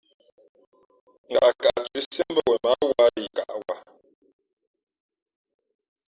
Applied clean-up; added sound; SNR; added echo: none; none; none; none.